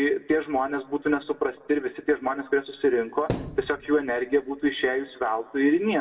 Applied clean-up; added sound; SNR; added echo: none; Thump, thud; 10 dB; reverberation time 1.5 s.